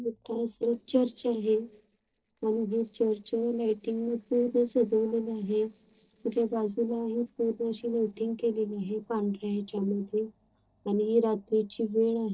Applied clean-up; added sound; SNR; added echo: neural separator model SepFormer DNS4.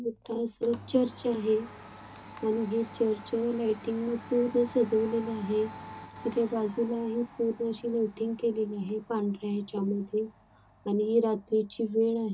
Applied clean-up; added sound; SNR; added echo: none; Domestic sounds, home sounds; 18 dB; reverberation time 0.2 s.